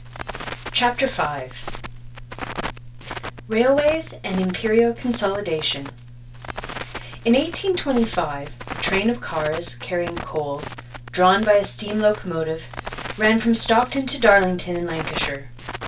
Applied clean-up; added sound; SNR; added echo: none; Crackle; 11 dB; reverberation time 0.2 s.